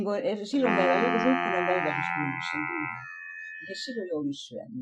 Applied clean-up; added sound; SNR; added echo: classical method Wiener filter.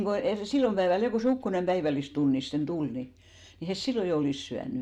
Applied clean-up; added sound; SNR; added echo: none; none; none; none.